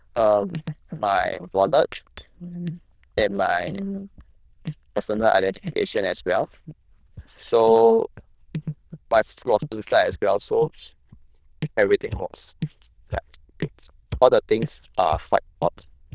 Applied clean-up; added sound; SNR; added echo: neural diffusion model UNIVERSE++.